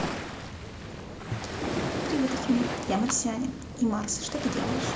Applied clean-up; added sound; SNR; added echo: none; Waves, surf; 3 dB; none.